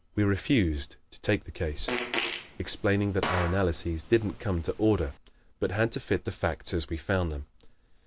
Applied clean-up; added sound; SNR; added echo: none; Fart; 8 dB; none.